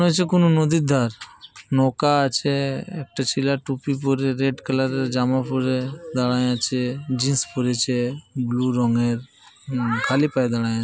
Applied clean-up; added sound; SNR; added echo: none; none; none; none.